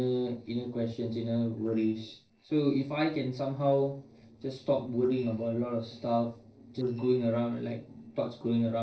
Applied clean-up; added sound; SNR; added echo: neural separator model SepFormer DNS4.